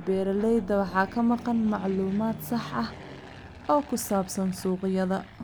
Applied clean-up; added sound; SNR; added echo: none; Fixed-wing aircraft, airplane; 16 dB; none.